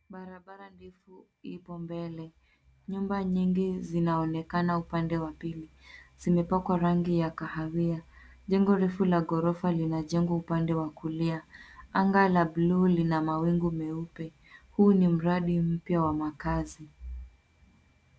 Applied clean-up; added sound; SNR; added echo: none; none; none; none.